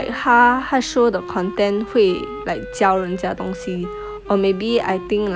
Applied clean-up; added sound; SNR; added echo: none; Wind instrument, woodwind instrument; 15 dB; none.